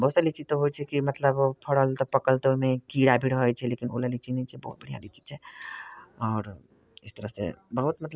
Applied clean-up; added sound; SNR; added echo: none; none; none; none.